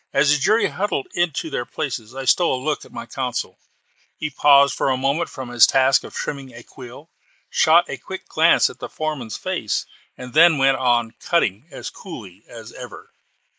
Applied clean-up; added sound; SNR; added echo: neural mask model Resemble Enhance denoiser.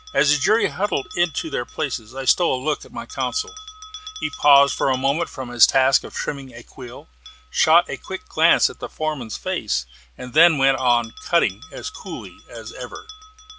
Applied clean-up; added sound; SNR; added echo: none; Bell; 20 dB; none.